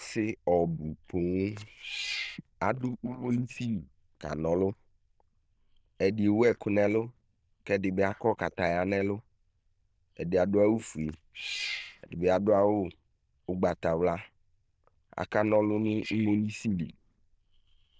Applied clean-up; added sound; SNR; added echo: neural diffusion model UNIVERSE++.